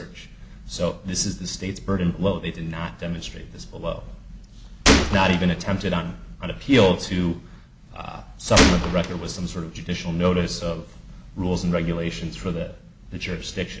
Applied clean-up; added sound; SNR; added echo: none; Gunshot, gunfire; -3 dB; none.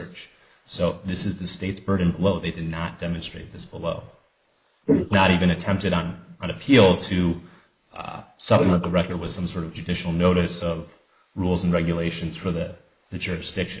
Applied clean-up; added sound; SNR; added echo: neural mask model Resemble Enhance denoiser.